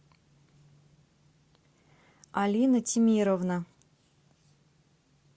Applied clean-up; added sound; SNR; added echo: none; none; none; none.